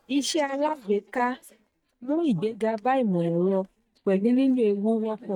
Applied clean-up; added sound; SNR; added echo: neural mask model DeepFilterNet 3.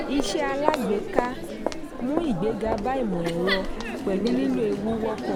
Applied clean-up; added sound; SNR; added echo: none; Crowd; 2 dB; none.